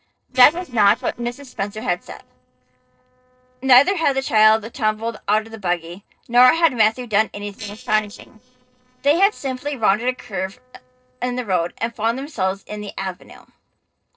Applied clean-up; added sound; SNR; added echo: neural separator model SepFormer DNS4.